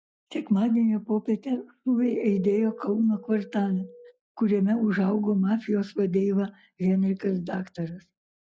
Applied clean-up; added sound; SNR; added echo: classical method log-MMSE.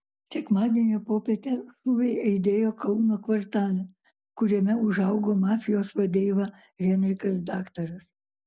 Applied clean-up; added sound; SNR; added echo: none; none; none; none.